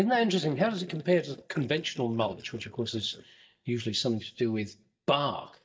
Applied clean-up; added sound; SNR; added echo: neural mask model DeepFilterNet 3.